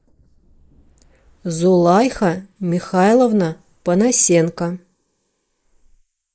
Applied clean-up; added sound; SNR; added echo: neural mask model Resemble Enhance denoiser.